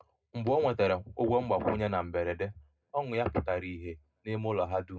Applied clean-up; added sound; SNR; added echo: none; none; none; reverberation time 0.2 s.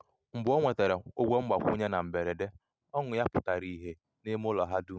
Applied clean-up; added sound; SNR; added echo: none; none; none; none.